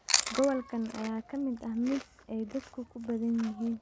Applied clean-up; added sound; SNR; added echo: none; Chewing, mastication; 3 dB; none.